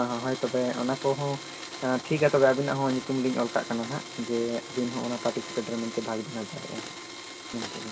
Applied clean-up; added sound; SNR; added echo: none; Domestic sounds, home sounds; 11 dB; reverberation time 1.9 s.